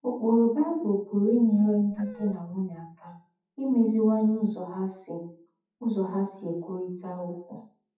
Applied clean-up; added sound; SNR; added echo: classical method WPE with log-MMSE.